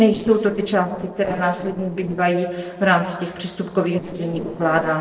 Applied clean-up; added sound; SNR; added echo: neural separator model SepFormer DNS4.